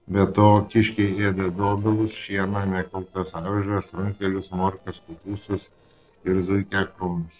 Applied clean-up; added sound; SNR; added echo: neural separator model SepFormer DNS4.